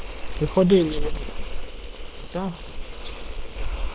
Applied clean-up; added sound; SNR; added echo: neural separator model SepFormer WHAM!.